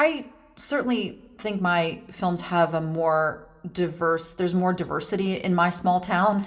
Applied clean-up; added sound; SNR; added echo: none; none; none; reverberation time 0.7 s.